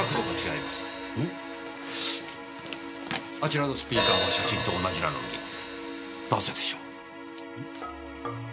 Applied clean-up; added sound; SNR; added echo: none; Hi-hat; 4 dB; none.